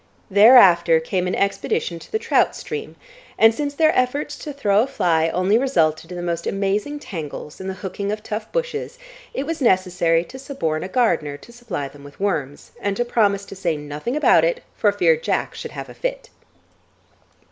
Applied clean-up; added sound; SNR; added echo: none; none; none; none.